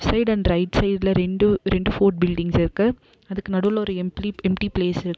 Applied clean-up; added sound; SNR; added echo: none; none; none; none.